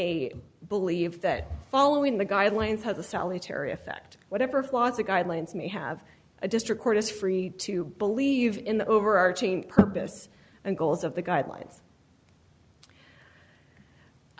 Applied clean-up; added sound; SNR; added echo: none; none; none; none.